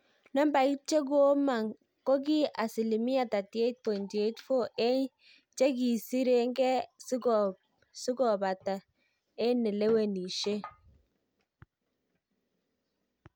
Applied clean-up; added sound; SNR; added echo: none; none; none; none.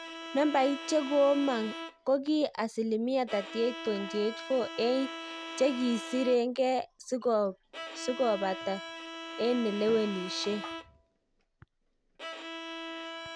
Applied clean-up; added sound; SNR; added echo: none; Bowed string instrument; 11 dB; none.